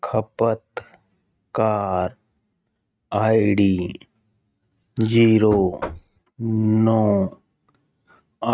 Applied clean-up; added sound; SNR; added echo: neural mask model RNNoise.